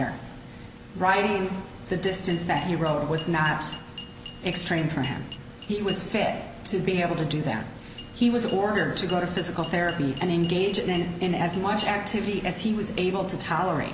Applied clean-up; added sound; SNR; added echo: none; Glass; 12 dB; none.